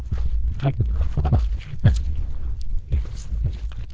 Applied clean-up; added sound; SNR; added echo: neural diffusion model UNIVERSE++.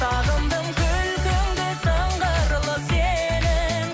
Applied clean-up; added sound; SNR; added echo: none; none; none; none.